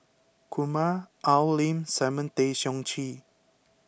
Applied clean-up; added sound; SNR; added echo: none; none; none; none.